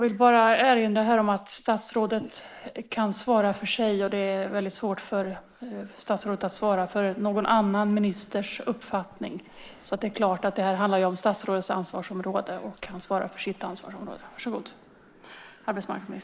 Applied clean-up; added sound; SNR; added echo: neural mask model Resemble Enhance denoiser.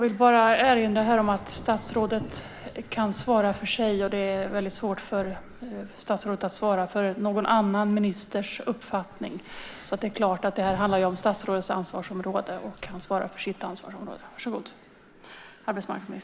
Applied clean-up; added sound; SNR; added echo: none; Thunder / Rain; 20 dB; none.